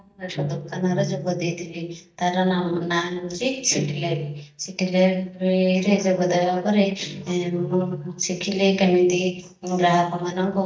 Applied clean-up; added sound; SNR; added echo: neural mask model DeepFilterNet 3.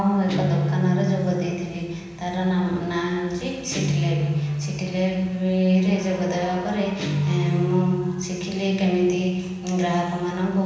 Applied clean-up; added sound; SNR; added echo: none; Guitar; 5 dB; reverberation time 1.1 s.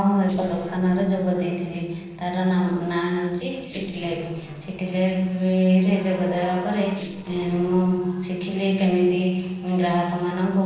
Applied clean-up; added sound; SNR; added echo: neural separator model SepFormer DNS4.